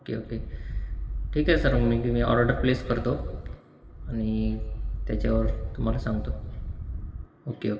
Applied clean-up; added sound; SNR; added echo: none; Thunder / Wind; 2 dB; reverberation time 1.8 s.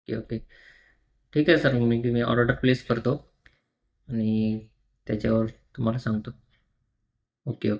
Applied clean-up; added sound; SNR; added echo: neural mask model DeepFilterNet 3.